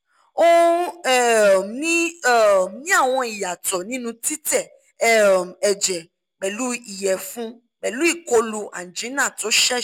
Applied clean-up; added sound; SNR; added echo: none; none; none; none.